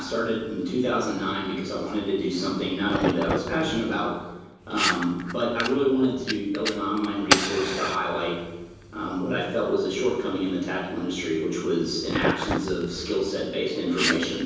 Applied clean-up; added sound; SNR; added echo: none; Fire; 6 dB; reverberation time 1.1 s.